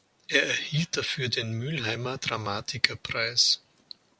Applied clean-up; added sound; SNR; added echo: none; none; none; none.